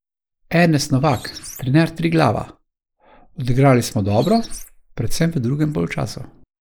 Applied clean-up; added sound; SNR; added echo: neural mask model Resemble Enhance denoiser.